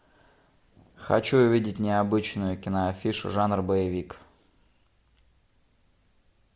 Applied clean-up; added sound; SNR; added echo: none; none; none; none.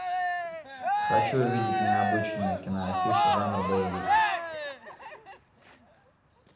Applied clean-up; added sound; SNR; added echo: none; Cheering; -4 dB; reverberation time 0.8 s.